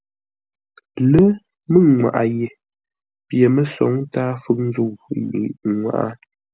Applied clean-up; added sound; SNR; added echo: none; none; none; none.